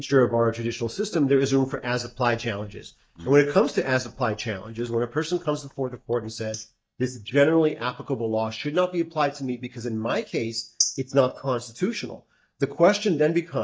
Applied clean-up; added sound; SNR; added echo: neural mask model DeepFilterNet 3.